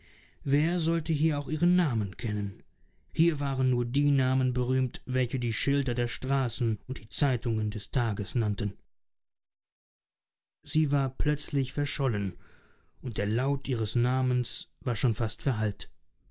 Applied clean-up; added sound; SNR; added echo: none; none; none; none.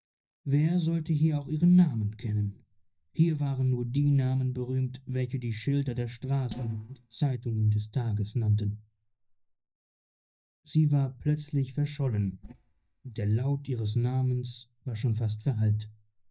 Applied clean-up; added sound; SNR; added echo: neural mask model DeepFilterNet 3.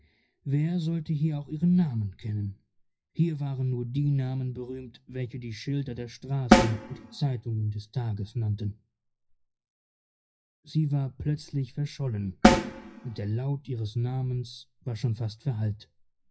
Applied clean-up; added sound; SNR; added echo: classical method WPE with log-MMSE.